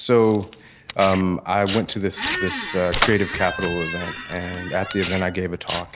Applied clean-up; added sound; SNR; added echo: none; Squeak + Tearing; 7 dB; none.